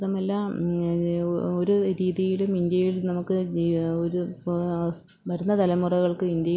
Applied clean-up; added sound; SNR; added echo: none; none; none; none.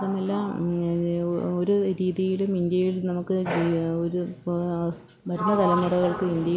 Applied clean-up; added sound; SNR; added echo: none; Sliding door; 10 dB; none.